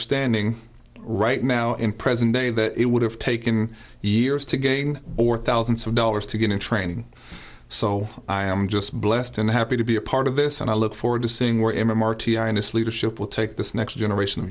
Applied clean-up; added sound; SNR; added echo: none; none; none; none.